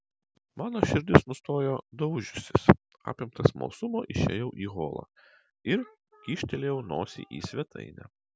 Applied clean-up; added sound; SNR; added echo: none; none; none; none.